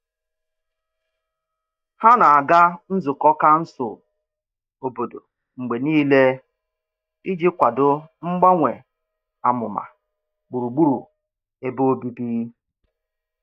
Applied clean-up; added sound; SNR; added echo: neural mask model DeepFilterNet 3.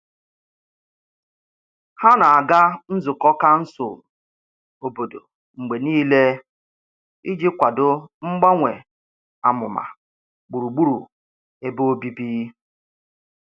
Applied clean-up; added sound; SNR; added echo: none; none; none; none.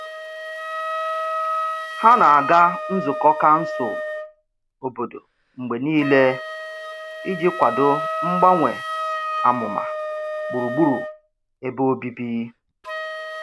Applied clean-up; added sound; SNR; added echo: none; Wind instrument, woodwind instrument; 6 dB; none.